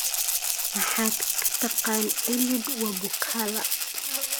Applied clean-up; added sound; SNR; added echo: none; Rattle (instrument); -4 dB; none.